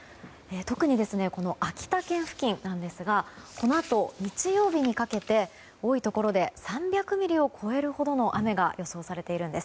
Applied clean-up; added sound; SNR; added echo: none; none; none; none.